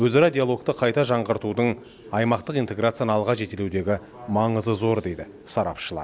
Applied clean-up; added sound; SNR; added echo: none; none; none; none.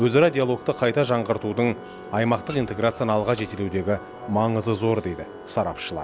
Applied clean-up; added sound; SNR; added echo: none; Organ + Printer; 17 dB; none.